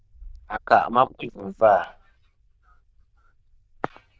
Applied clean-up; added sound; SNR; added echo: neural diffusion model UNIVERSE++.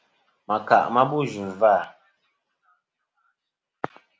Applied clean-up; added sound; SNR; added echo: none; none; none; none.